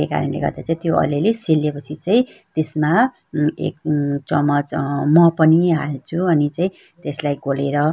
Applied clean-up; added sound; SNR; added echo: none; none; none; none.